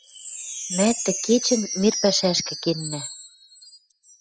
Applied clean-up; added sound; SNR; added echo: classical method spectral subtraction.